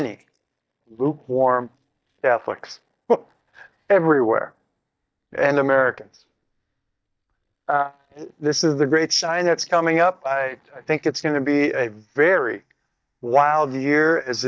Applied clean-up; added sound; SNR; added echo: neural mask model DeepFilterNet 3.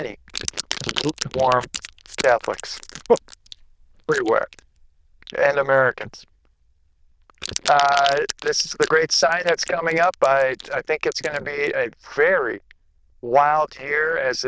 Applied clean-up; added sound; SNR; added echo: neural diffusion model UNIVERSE++.